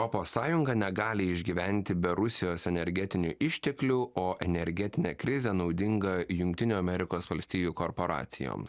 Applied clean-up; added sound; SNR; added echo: none; none; none; none.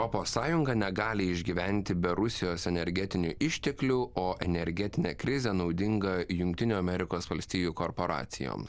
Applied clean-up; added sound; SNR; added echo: none; Thunder; 18 dB; none.